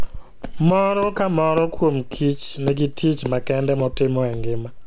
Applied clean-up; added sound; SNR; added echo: none; Walk, footsteps; 6 dB; none.